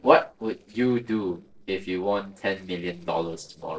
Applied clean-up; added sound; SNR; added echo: neural separator model SepFormer DNS4.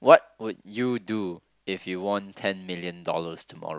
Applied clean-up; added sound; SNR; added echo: none; none; none; none.